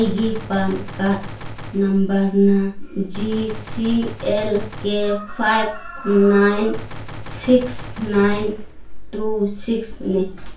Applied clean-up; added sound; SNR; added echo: none; Gunshot, gunfire; 15 dB; reverberation time 0.3 s.